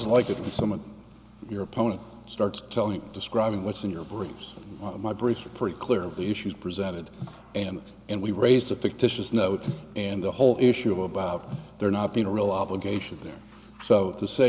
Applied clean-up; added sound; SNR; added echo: none; none; none; none.